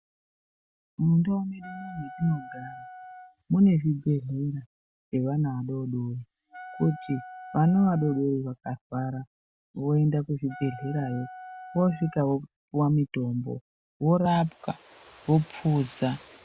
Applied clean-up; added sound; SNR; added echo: none; Wind instrument, woodwind instrument; 17 dB; none.